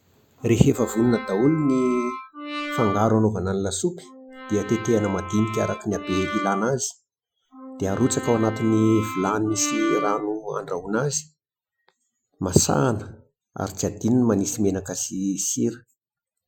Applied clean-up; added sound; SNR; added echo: classical method Wiener filter.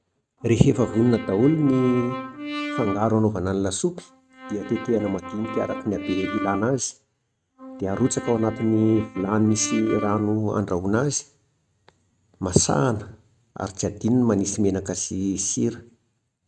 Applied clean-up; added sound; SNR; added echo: neural mask model RNNoise.